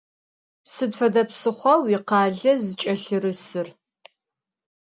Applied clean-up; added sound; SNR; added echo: none; none; none; none.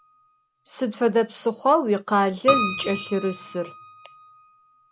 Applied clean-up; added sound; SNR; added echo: none; Keyboard (musical); 6 dB; none.